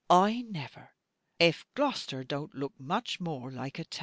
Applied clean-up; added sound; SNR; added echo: none; none; none; none.